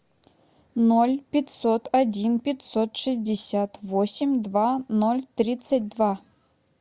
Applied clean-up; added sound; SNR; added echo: none; none; none; none.